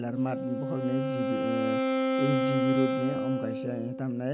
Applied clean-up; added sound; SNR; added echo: none; Wind instrument, woodwind instrument; -3 dB; none.